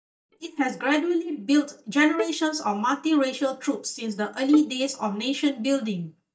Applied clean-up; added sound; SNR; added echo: neural mask model DeepFilterNet 3.